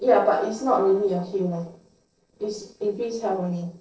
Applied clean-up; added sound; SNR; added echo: neural separator model SepFormer DNS4.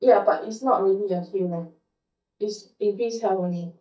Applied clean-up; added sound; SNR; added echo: neural mask model DeepFilterNet 3.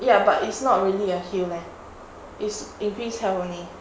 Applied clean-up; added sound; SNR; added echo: none; none; none; none.